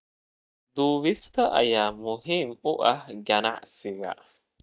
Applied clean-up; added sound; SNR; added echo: neural mask model DeepFilterNet 3.